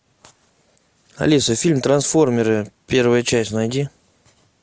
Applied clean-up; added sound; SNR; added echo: none; none; none; none.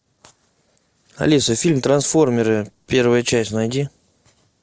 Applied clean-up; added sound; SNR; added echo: neural separator model SepFormer DNS4.